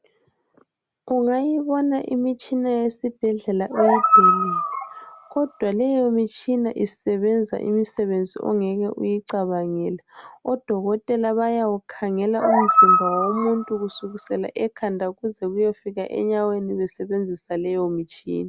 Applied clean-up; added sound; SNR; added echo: none; Animal; -3 dB; none.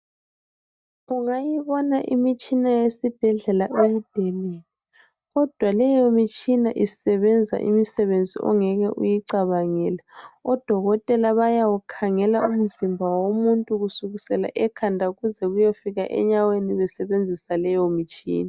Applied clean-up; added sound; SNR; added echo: neural mask model DeepFilterNet 3.